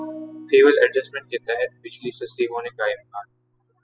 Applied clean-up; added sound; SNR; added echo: classical method spectral subtraction.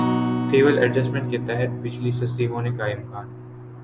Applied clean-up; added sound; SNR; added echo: none; Acoustic guitar; 4 dB; none.